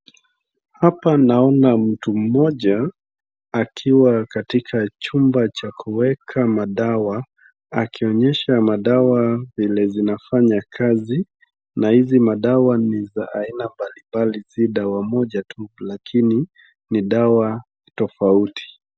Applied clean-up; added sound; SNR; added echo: none; none; none; none.